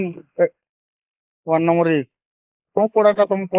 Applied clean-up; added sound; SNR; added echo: neural mask model Resemble Enhance denoiser.